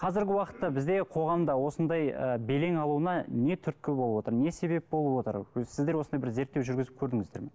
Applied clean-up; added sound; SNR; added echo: none; none; none; none.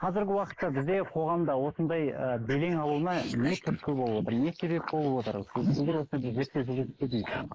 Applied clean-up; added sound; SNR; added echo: neural mask model Resemble Enhance denoiser.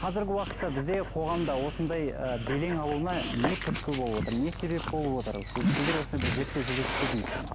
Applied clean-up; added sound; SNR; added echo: none; Dog; 3 dB; none.